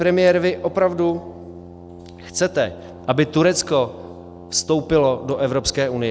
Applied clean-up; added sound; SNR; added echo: none; Brass instrument; 18 dB; none.